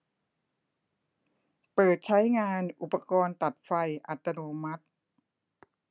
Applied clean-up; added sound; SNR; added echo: none; none; none; none.